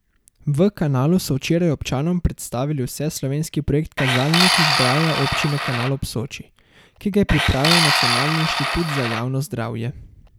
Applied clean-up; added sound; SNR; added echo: none; Tools; 1 dB; none.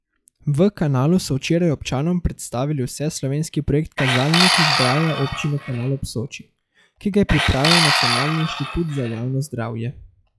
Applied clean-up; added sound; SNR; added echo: classical method log-MMSE.